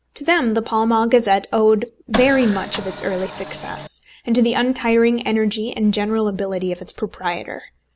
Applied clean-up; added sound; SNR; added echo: none; Printer; 9 dB; none.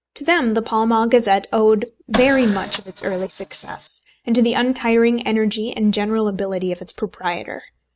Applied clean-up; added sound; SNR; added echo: neural mask model RNNoise.